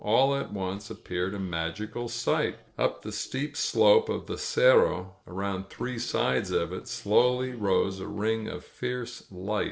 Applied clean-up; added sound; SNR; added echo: neural separator model SepFormer DNS4.